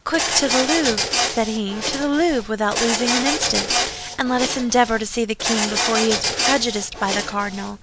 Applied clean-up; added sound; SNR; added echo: none; Printer; 2 dB; none.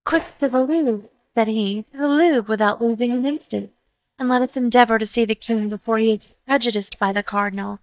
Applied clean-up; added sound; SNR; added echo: neural mask model DeepFilterNet 3.